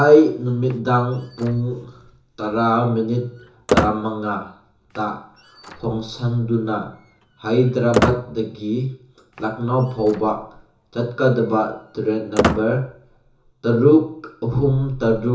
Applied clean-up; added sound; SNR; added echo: none; Squeak; 8 dB; reverberation time 0.7 s.